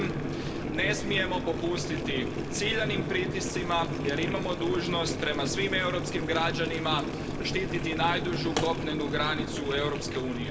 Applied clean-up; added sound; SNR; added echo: none; Boiling; 1 dB; reverberation time 0.9 s.